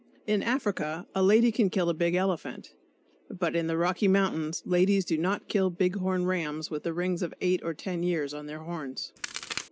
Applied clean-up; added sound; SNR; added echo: none; Crack; 9 dB; none.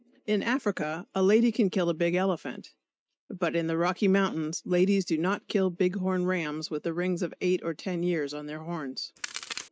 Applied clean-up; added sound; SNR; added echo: neural mask model RNNoise.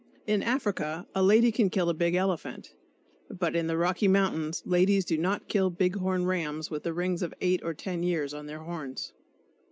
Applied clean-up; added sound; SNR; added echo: none; none; none; none.